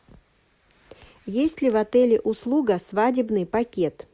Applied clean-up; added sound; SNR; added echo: none; none; none; none.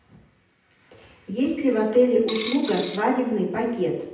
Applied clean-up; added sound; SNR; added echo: none; Coin (dropping); 11 dB; reverberation time 0.9 s.